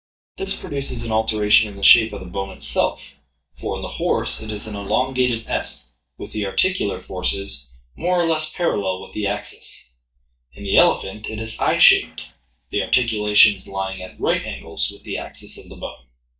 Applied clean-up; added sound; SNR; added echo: neural mask model DeepFilterNet 3.